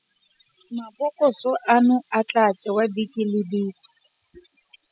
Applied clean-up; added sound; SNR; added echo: classical method spectral subtraction.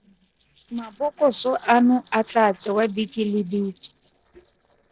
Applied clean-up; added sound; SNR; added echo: neural separator model SepFormer DNS4.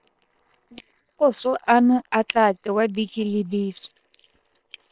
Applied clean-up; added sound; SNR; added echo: neural separator model SepFormer WHAM!.